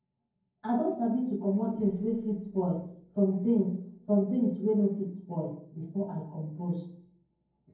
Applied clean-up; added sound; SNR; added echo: neural separator model SepFormer DNS4.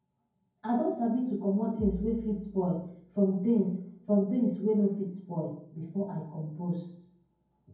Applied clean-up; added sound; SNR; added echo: none; Bass drum; 13 dB; reverberation time 0.9 s.